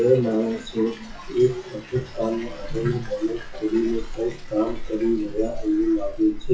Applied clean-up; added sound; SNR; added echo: classical method WPE with log-MMSE.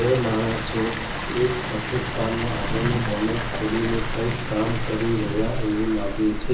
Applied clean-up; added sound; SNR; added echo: none; Water; 3 dB; reverberation time 0.7 s.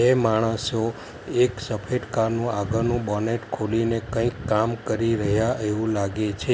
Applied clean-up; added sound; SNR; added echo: none; none; none; none.